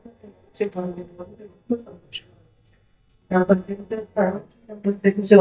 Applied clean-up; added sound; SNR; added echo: neural mask model DeepFilterNet 3.